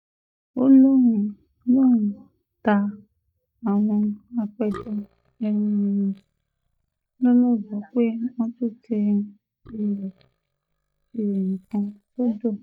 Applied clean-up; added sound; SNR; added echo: neural mask model DeepFilterNet 3.